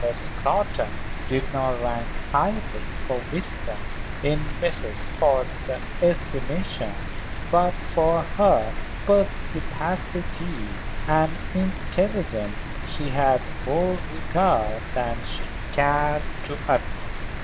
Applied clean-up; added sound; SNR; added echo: none; Rain; 3 dB; none.